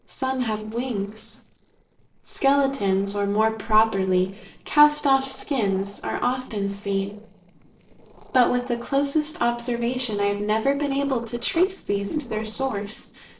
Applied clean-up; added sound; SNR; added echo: neural separator model SepFormer DNS4.